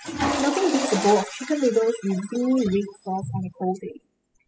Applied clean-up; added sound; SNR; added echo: classical method spectral subtraction.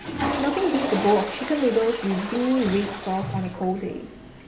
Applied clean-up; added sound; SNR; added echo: none; Toilet flush / Water; 6 dB; none.